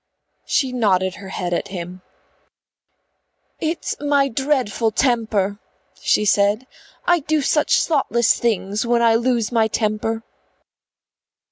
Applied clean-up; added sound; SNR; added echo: none; none; none; none.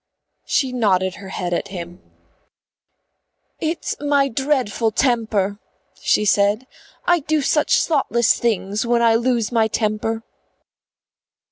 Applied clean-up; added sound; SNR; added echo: neural separator model SepFormer DNS4.